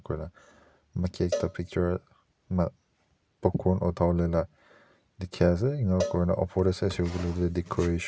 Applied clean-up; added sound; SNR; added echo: none; Cowbell; 11 dB; none.